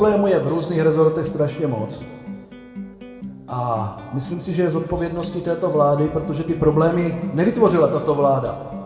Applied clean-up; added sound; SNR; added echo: none; Acoustic guitar; 16 dB; reverberation time 1.3 s.